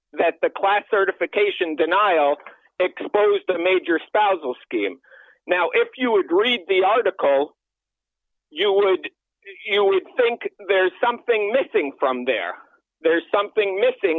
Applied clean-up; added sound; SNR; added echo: none; none; none; none.